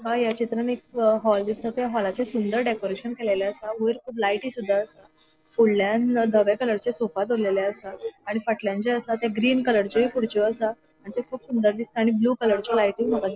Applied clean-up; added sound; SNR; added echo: neural separator model SepFormer DNS4.